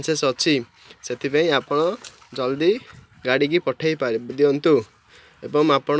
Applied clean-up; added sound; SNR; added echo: none; none; none; none.